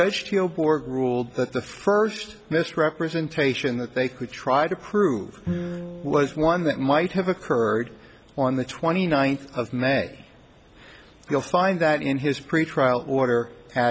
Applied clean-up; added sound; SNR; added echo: none; Bowed string instrument; 12 dB; none.